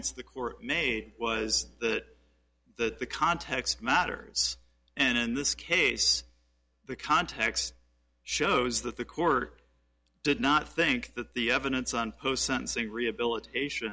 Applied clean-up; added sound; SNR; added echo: none; none; none; none.